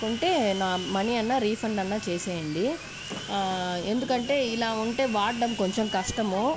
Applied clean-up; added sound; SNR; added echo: none; Sawing; 11 dB; none.